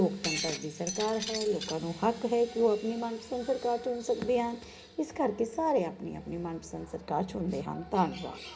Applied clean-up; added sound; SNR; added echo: none; Shatter; 6 dB; reverberation time 0.3 s.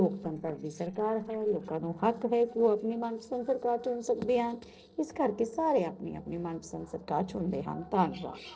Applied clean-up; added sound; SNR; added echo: neural separator model SepFormer DNS4.